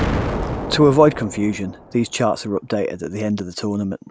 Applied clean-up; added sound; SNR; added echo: none; Explosion; 8 dB; none.